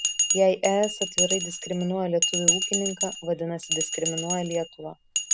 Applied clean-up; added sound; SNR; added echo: none; Bell; 0 dB; none.